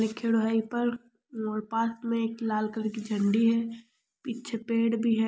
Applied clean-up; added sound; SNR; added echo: none; none; none; none.